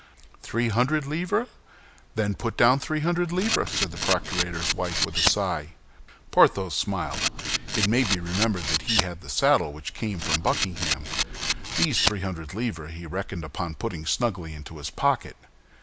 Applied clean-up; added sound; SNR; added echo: none; Camera; 1 dB; none.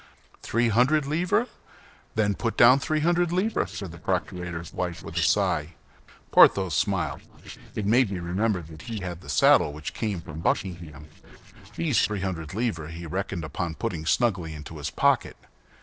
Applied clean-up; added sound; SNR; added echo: neural separator model SepFormer DNS4.